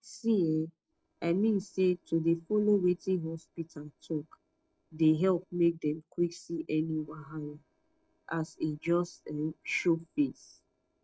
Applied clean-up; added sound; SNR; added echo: neural separator model SepFormer DNS4.